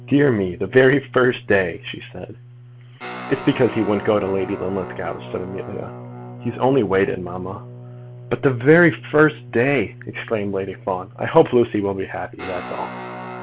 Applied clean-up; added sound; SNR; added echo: none; Guitar; 15 dB; none.